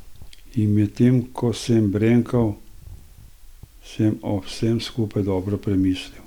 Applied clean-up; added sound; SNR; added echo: none; none; none; none.